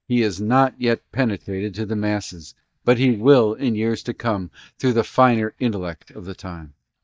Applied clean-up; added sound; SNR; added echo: neural mask model DeepFilterNet 3.